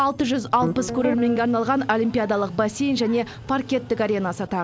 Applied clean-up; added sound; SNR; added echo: none; Guitar; 7 dB; none.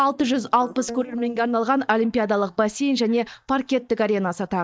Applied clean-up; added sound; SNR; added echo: neural mask model DeepFilterNet 3.